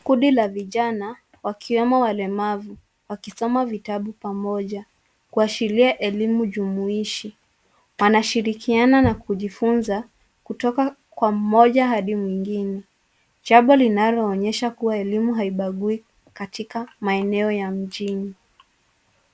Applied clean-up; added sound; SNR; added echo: none; none; none; none.